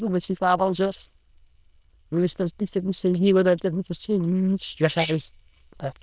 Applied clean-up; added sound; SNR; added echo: neural diffusion model UNIVERSE++.